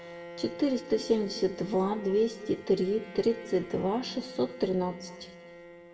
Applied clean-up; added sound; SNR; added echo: none; Bowed string instrument; 16 dB; reverberation time 1.2 s.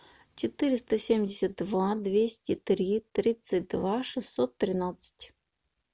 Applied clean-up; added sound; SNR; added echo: none; none; none; none.